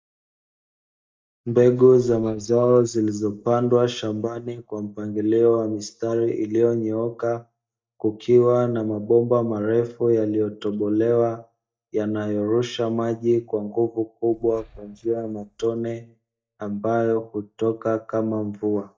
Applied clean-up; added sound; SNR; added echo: neural mask model DeepFilterNet 3.